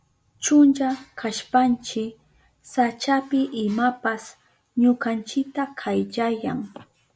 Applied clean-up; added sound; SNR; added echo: none; none; none; none.